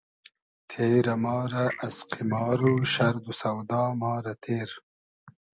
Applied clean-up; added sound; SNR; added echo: none; Clock; 19 dB; none.